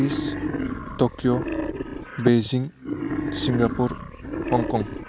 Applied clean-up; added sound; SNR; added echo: none; Wild animals; 4 dB; none.